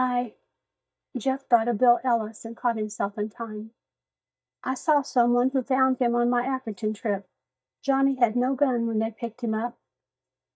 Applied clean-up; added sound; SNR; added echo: neural mask model DeepFilterNet 3.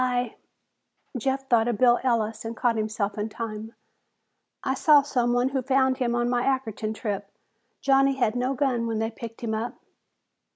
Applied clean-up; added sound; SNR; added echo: none; none; none; none.